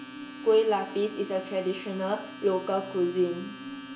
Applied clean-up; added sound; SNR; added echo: none; Domestic sounds, home sounds + Musical instrument; 13 dB; none.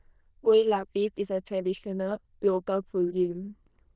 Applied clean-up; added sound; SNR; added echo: neural diffusion model UNIVERSE++.